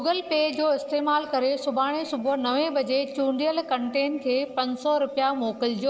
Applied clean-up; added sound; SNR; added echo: neural separator model SepFormer DNS4.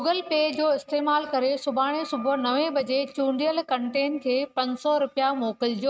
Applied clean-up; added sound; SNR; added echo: neural mask model RNNoise.